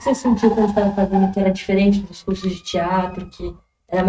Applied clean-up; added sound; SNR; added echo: neural mask model RNNoise.